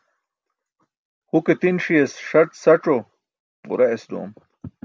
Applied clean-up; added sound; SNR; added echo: none; none; none; none.